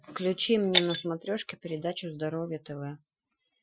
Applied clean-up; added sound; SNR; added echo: classical method Wiener filter.